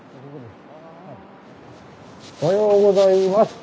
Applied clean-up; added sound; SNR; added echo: none; none; none; none.